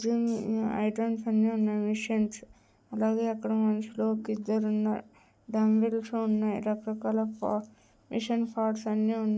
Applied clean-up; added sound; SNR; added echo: none; none; none; none.